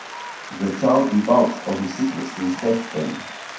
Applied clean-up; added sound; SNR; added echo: none; Applause; 13 dB; reverberation time 0.6 s.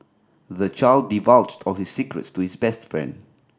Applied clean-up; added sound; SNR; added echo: none; none; none; none.